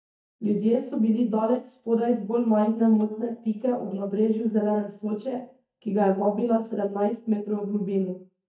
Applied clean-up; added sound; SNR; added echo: neural mask model DeepFilterNet 3.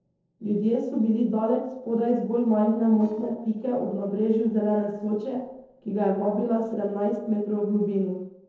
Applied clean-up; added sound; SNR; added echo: neural separator model SepFormer DNS4.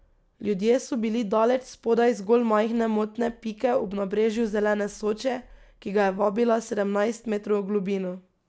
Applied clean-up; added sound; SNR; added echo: none; none; none; none.